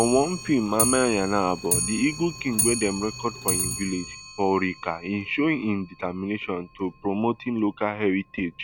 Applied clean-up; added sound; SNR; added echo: none; Clock; 7 dB; none.